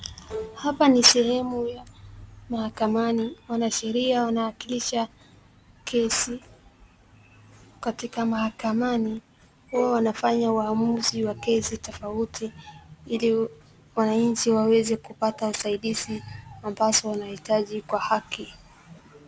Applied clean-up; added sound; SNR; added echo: none; Bowed string instrument; 13 dB; none.